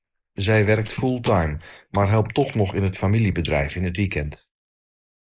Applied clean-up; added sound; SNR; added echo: neural mask model Resemble Enhance denoiser.